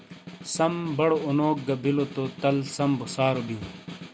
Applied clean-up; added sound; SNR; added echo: none; Snare drum; 15 dB; none.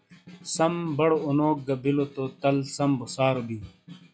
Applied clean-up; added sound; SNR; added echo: classical method log-MMSE.